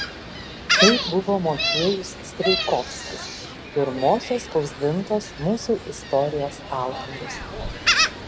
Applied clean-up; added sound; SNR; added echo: none; Gull, seagull; 2 dB; none.